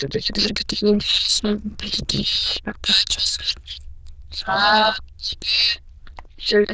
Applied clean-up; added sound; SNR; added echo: neural diffusion model UNIVERSE++.